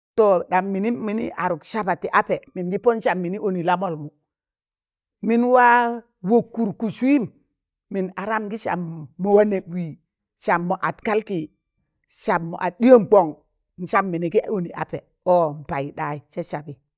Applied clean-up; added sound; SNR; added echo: neural mask model DeepFilterNet 3.